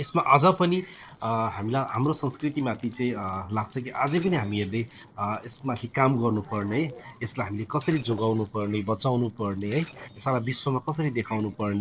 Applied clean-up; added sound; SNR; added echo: neural separator model SepFormer DNS4.